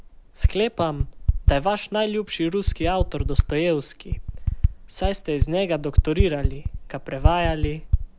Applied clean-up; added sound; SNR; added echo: none; Typing; -2 dB; none.